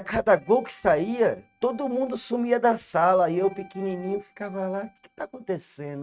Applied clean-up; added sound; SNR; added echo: neural mask model RNNoise.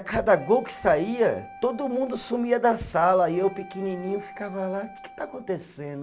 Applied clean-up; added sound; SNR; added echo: none; Wind instrument, woodwind instrument; 19 dB; none.